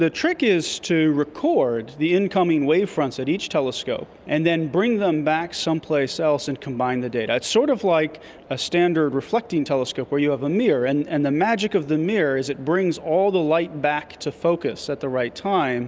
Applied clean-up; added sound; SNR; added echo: none; none; none; none.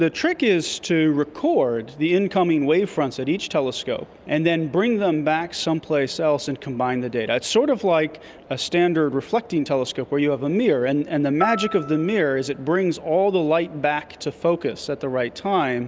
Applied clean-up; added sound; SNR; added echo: none; Piano; 12 dB; none.